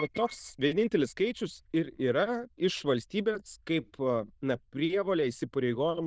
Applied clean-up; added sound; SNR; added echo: neural diffusion model UNIVERSE++.